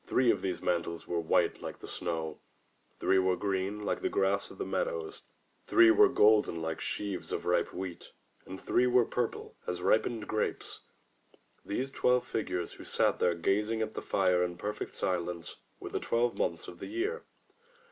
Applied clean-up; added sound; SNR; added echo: none; none; none; none.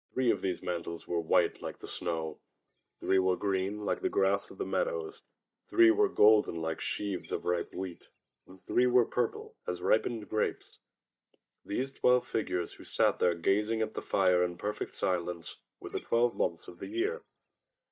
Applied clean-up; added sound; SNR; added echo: neural mask model DeepFilterNet 3.